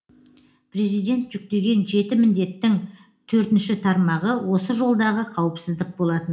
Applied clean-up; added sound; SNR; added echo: none; none; none; reverberation time 0.4 s.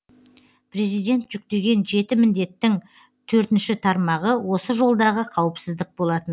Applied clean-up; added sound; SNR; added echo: none; none; none; none.